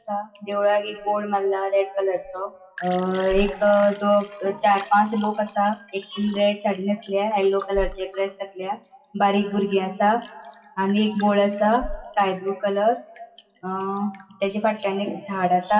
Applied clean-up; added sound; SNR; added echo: classical method WPE with log-MMSE.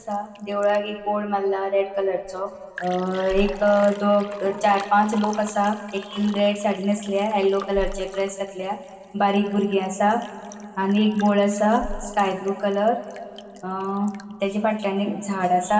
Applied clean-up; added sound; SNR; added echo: none; Liquid; 17 dB; reverberation time 2.3 s.